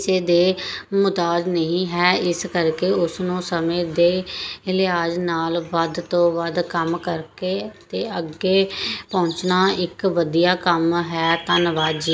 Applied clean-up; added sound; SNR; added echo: none; none; none; none.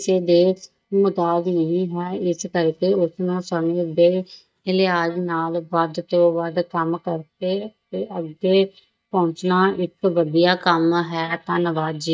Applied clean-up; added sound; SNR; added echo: neural mask model DeepFilterNet 3.